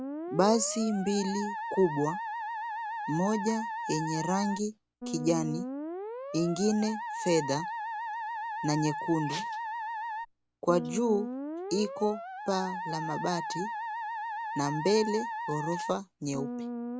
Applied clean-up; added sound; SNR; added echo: none; Musical instrument; 5 dB; none.